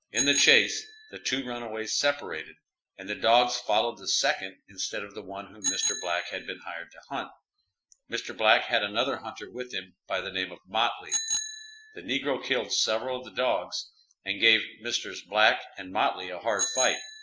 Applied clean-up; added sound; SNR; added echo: classical method Wiener filter.